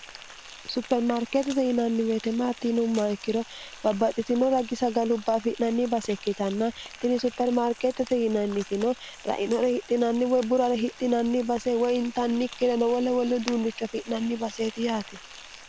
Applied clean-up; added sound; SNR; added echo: none; Frying (food); 18 dB; none.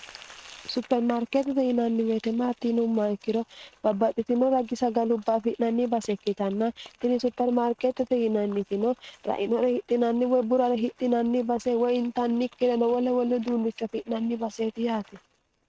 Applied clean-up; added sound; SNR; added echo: neural mask model RNNoise.